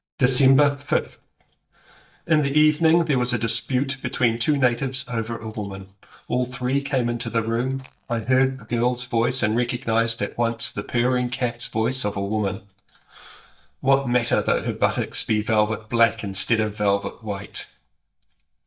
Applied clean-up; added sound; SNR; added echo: neural mask model DeepFilterNet 3.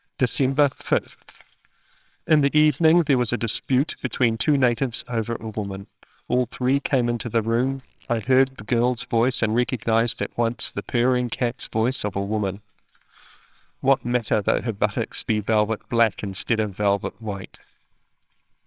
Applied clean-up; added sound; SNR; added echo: neural separator model SepFormer WHAMR!.